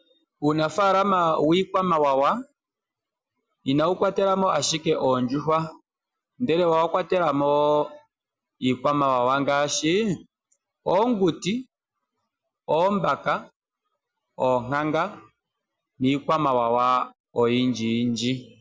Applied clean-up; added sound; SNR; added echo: none; none; none; none.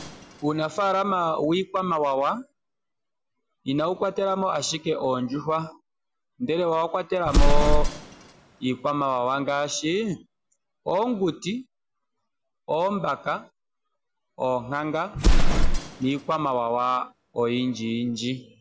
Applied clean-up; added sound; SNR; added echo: none; Explosion; 0 dB; none.